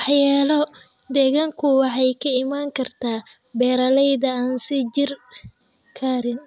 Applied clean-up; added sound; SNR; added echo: none; none; none; none.